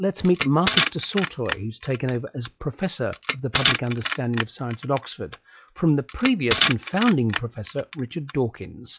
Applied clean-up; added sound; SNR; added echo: classical method log-MMSE.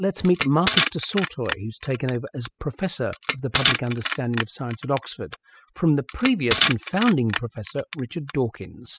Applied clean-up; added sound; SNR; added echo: classical method spectral subtraction.